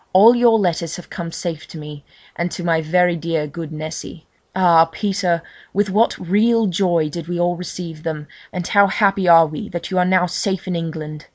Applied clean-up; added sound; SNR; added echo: none; none; none; none.